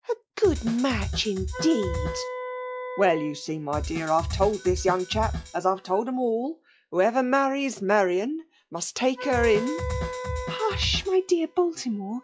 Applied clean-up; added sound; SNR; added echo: classical method log-MMSE.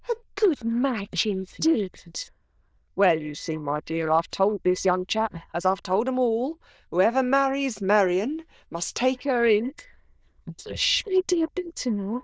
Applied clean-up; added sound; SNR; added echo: neural diffusion model UNIVERSE++.